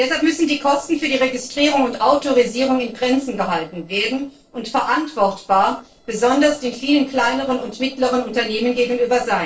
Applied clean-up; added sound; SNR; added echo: neural separator model SepFormer DNS4.